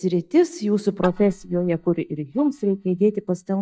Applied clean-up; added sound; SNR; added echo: neural mask model DeepFilterNet 3.